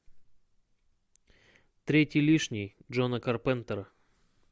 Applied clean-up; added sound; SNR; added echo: none; none; none; none.